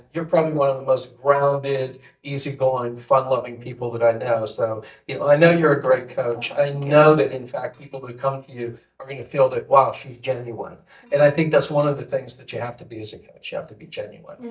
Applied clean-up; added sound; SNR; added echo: neural mask model DeepFilterNet 3.